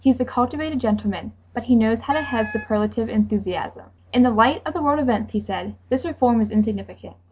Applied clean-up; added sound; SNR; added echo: none; Wind instrument, woodwind instrument; 14 dB; none.